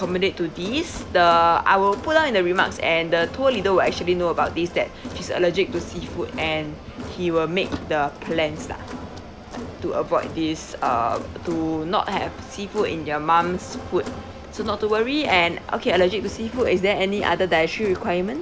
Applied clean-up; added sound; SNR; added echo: none; Crowd; 13 dB; none.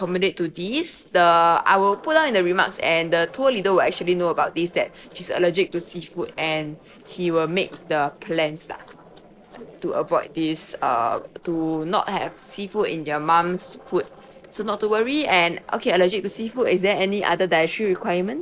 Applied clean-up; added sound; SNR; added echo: neural separator model SepFormer DNS4.